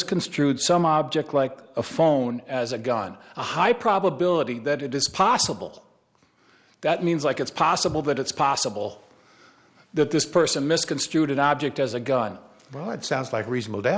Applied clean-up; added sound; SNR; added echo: none; none; none; none.